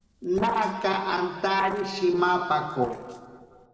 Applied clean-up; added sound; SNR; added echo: neural separator model SepFormer DNS4.